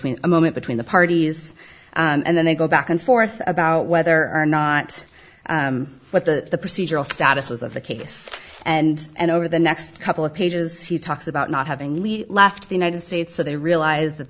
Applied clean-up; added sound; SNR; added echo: none; none; none; none.